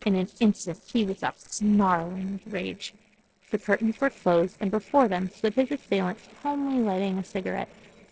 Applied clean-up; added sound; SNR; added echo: neural separator model SepFormer DNS4.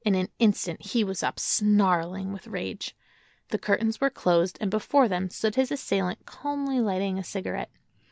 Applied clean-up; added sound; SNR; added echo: none; none; none; none.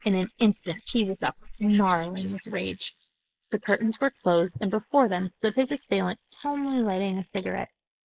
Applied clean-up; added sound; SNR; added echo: neural mask model Resemble Enhance denoiser.